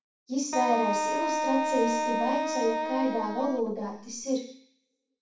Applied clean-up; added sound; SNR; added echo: none; Wind instrument, woodwind instrument; 0 dB; reverberation time 0.6 s.